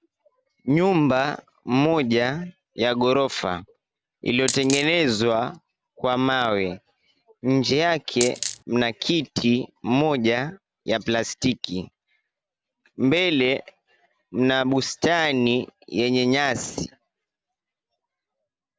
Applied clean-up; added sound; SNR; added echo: none; Coin (dropping); 5 dB; none.